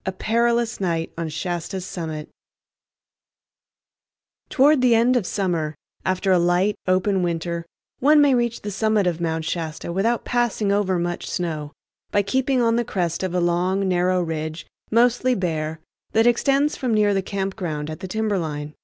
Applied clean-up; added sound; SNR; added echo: none; none; none; none.